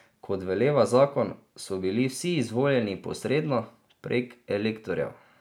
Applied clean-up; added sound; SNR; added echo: none; none; none; none.